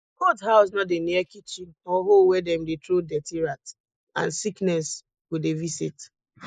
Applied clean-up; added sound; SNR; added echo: neural mask model Resemble Enhance denoiser.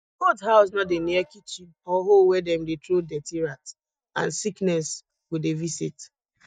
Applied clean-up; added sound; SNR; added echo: neural mask model DeepFilterNet 3.